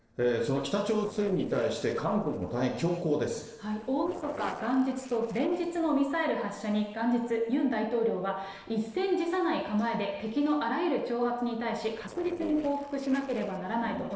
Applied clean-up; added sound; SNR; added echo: neural separator model SepFormer DNS4.